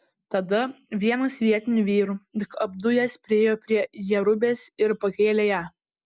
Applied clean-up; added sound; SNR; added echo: none; none; none; none.